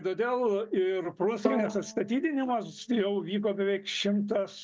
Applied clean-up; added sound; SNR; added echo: none; Bowed string instrument; 9 dB; none.